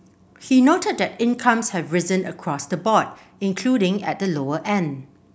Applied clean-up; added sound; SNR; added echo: none; none; none; none.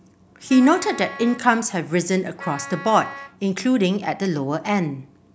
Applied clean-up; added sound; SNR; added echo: none; Wind instrument, woodwind instrument; 15 dB; none.